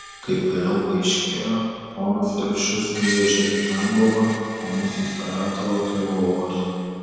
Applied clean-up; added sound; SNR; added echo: none; Screech; 12 dB; reverberation time 2.1 s.